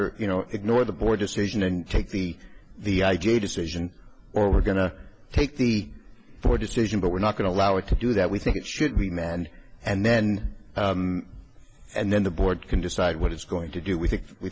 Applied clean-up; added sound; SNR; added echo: none; none; none; none.